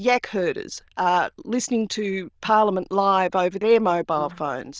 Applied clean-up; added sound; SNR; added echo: neural diffusion model UNIVERSE++.